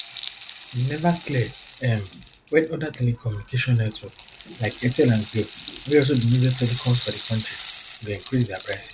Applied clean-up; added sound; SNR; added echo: none; Rattle (instrument); 16 dB; none.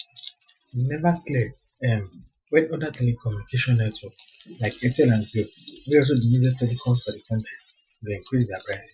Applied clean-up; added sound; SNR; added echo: classical method Wiener filter.